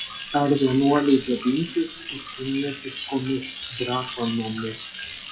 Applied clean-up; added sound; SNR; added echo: classical method WPE with log-MMSE.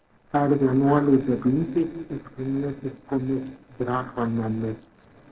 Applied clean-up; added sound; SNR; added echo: neural separator model SepFormer DNS4.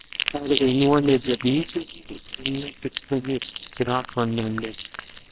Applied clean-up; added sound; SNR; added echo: neural separator model SepFormer WHAMR!.